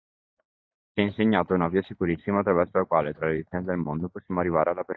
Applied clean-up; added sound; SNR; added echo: neural mask model DeepFilterNet 3.